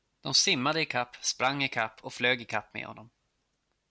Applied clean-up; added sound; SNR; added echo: none; none; none; none.